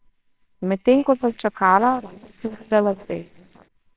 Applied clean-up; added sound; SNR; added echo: neural separator model SepFormer WHAMR!.